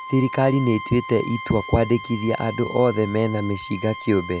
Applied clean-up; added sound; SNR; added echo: none; Bowed string instrument; 13 dB; none.